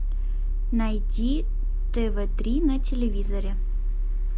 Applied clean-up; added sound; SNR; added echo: none; none; none; none.